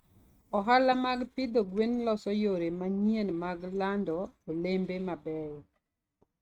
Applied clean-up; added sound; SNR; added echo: neural mask model RNNoise.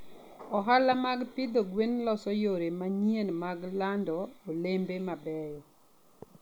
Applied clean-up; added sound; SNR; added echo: none; none; none; none.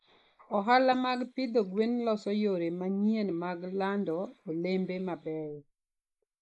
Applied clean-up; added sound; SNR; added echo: neural mask model Resemble Enhance denoiser.